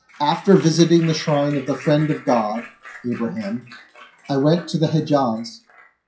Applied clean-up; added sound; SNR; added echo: classical method WPE with log-MMSE.